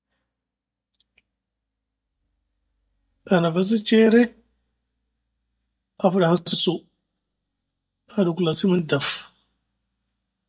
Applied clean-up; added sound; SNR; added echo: neural mask model DeepFilterNet 3.